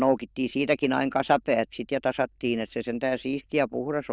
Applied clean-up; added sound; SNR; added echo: neural diffusion model UNIVERSE++.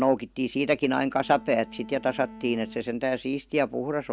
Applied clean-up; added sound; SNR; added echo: none; Bowed string instrument; 18 dB; none.